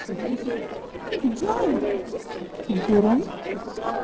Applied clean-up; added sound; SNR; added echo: neural separator model SepFormer DNS4.